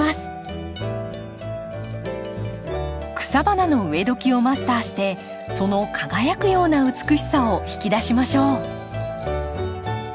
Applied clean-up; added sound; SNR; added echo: none; none; none; none.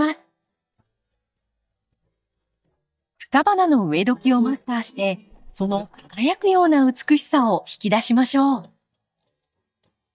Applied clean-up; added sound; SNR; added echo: neural mask model DeepFilterNet 3.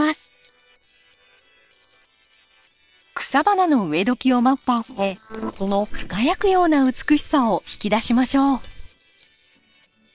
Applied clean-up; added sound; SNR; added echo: neural separator model SepFormer WHAM!.